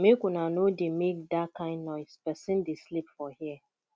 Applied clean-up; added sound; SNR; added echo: none; none; none; none.